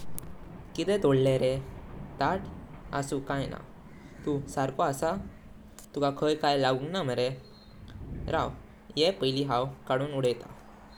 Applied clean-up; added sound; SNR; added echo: none; Thunder; 16 dB; none.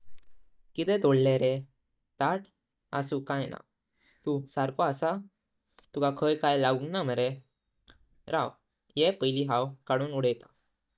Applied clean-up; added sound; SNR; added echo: neural mask model DeepFilterNet 3.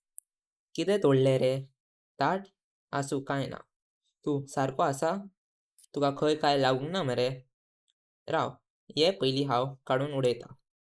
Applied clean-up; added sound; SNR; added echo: neural mask model Resemble Enhance denoiser.